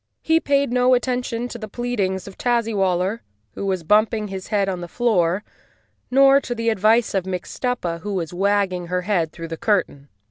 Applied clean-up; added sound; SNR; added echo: none; none; none; none.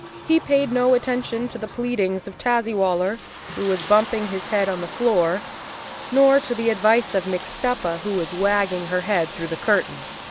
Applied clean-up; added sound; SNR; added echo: none; Bathtub (filling or washing); 11 dB; none.